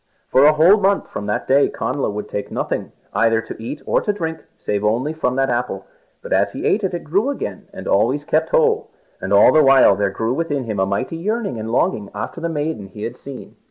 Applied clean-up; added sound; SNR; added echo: none; none; none; none.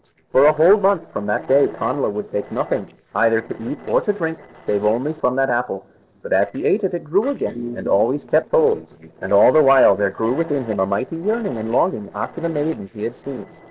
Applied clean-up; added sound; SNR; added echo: neural separator model SepFormer DNS4.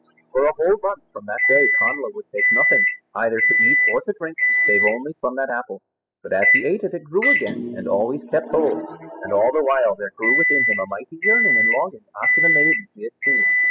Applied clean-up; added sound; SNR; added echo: classical method spectral subtraction.